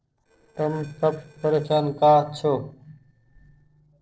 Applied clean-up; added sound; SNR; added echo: neural separator model SepFormer DNS4.